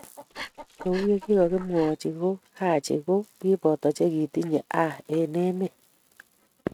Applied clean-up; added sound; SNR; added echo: neural mask model RNNoise.